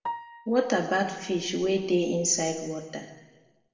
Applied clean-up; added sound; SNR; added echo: none; Piano; 16 dB; reverberation time 1.2 s.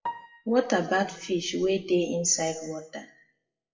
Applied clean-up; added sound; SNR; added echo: classical method WPE with log-MMSE.